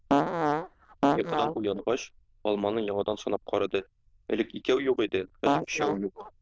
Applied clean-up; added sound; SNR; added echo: neural diffusion model UNIVERSE++.